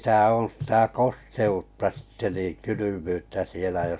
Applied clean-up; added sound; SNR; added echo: none; none; none; none.